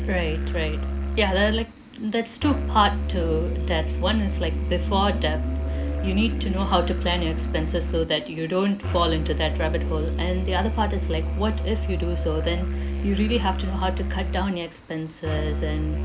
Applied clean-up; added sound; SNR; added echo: none; Musical instrument; 0 dB; none.